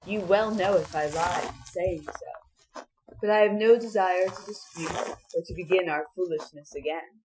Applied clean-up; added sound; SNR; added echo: classical method Wiener filter.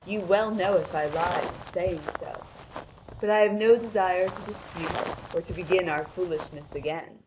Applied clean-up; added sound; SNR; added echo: none; Walk, footsteps; 10 dB; none.